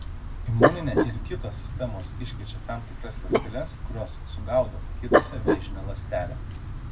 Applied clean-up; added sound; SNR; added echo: none; Dog; -5 dB; reverberation time 0.4 s.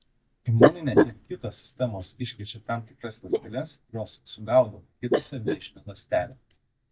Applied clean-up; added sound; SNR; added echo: neural mask model DeepFilterNet 3.